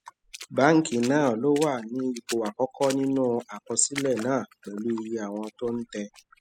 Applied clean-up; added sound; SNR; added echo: classical method spectral subtraction.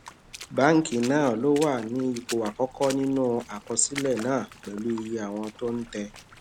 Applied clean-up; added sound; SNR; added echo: none; Water / Splash, splatter; 17 dB; none.